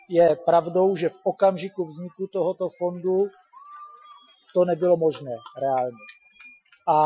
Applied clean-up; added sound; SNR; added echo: classical method Wiener filter.